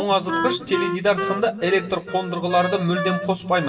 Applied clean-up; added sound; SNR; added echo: none; Wind instrument, woodwind instrument; 7 dB; reverberation time 1.1 s.